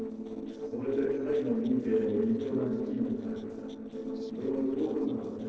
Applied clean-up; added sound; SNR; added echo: neural separator model SepFormer DNS4.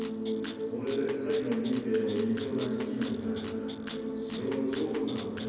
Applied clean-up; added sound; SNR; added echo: none; Rattle (instrument); 14 dB; reverberation time 2.2 s.